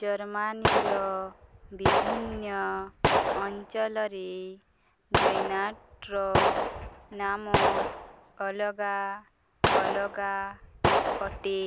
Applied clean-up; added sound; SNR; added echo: none; Gunshot, gunfire; -3 dB; none.